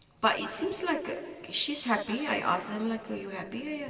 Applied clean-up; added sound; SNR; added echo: none; none; none; reverberation time 2.6 s.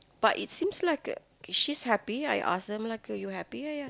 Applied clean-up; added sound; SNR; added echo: none; none; none; none.